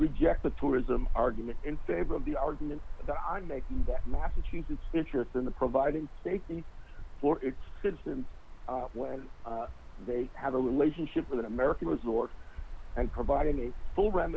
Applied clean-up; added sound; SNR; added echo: none; Cricket; 2 dB; none.